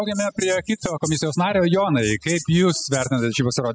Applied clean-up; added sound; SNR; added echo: classical method spectral subtraction.